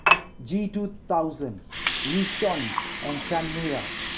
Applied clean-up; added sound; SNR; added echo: none; Water; -1 dB; none.